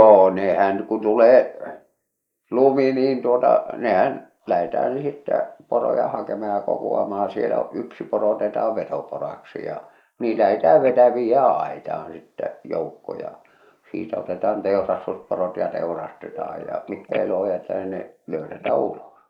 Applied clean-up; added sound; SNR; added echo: neural mask model Resemble Enhance denoiser.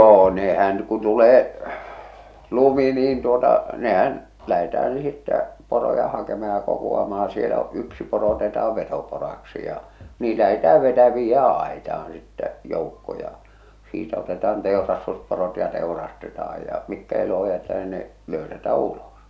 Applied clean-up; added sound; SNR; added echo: none; none; none; none.